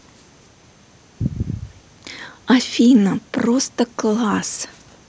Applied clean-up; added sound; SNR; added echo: none; none; none; none.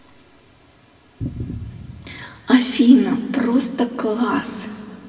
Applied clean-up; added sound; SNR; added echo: none; none; none; reverberation time 2.3 s.